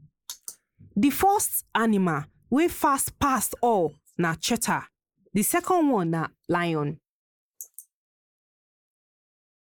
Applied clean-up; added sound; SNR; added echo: neural mask model Resemble Enhance denoiser.